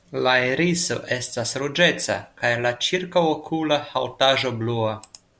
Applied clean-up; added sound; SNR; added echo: none; none; none; none.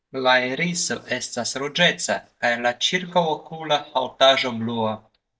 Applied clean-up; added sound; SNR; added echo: neural mask model DeepFilterNet 3.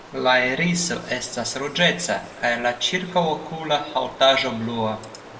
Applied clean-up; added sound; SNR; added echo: none; Stream; 19 dB; reverberation time 1.3 s.